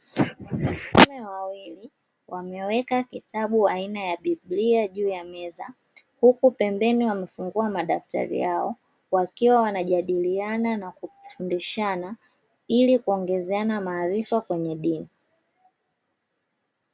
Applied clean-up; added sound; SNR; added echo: none; none; none; none.